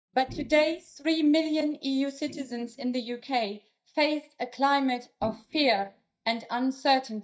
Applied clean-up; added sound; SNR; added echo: neural mask model DeepFilterNet 3.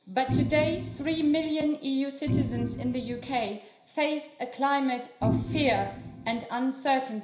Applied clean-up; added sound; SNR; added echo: none; Organ; 3 dB; reverberation time 0.5 s.